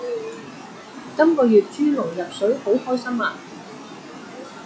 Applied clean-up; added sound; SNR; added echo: classical method log-MMSE.